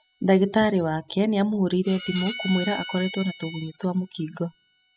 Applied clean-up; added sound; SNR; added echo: classical method spectral subtraction.